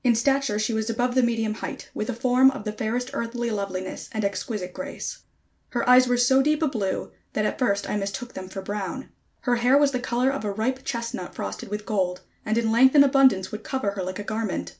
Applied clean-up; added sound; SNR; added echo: none; none; none; none.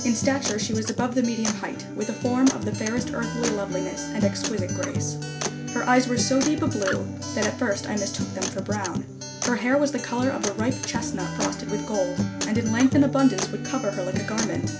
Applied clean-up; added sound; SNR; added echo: none; Acoustic guitar; 4 dB; none.